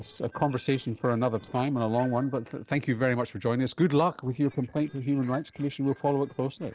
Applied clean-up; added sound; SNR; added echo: neural separator model SepFormer DNS4.